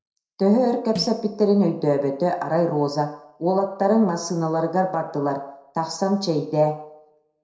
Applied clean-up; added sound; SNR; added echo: neural separator model SepFormer DNS4.